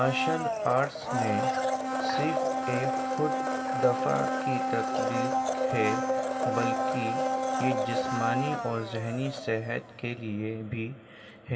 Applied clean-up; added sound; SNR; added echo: none; Domestic sounds, home sounds; -2 dB; reverberation time 3.0 s.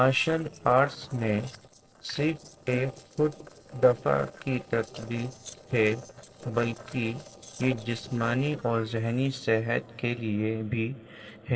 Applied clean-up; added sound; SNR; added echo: neural separator model SepFormer DNS4.